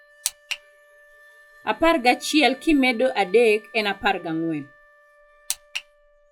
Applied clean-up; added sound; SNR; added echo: classical method log-MMSE.